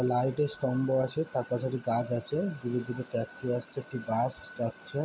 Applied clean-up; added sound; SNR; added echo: none; none; none; none.